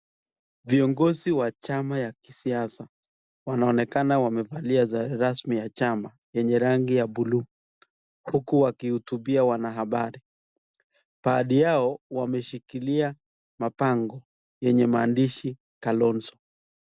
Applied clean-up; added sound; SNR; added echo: none; none; none; none.